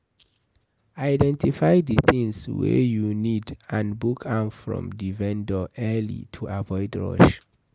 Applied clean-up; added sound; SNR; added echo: none; none; none; none.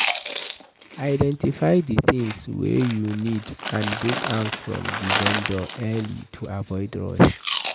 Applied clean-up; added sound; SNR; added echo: none; Chewing, mastication; 7 dB; none.